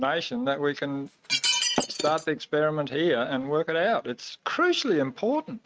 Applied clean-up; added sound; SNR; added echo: neural mask model RNNoise.